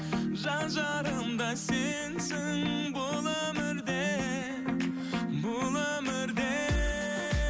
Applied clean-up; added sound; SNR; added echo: none; none; none; none.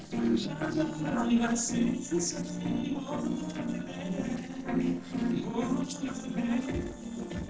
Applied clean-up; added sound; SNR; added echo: neural separator model SepFormer DNS4.